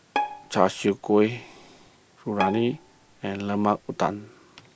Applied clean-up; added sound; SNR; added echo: none; Bowed string instrument; 8 dB; none.